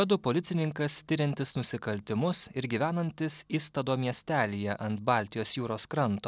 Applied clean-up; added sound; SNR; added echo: none; none; none; none.